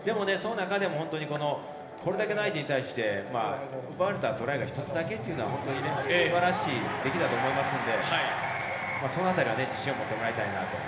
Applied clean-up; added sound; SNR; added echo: none; none; none; reverberation time 1.1 s.